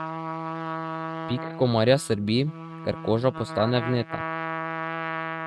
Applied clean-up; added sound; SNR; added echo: neural mask model RNNoise.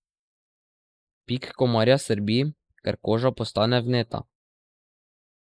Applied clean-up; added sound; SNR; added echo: neural mask model Resemble Enhance denoiser.